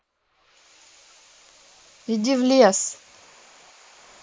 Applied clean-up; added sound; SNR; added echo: neural mask model Resemble Enhance denoiser.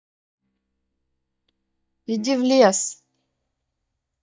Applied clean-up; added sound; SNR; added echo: neural mask model DeepFilterNet 3.